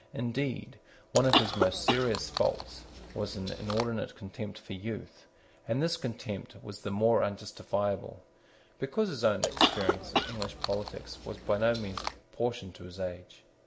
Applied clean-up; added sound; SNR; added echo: none; Chewing, mastication / Cough; 0 dB; none.